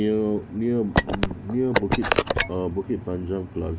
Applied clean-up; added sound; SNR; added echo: none; Telephone; -2 dB; none.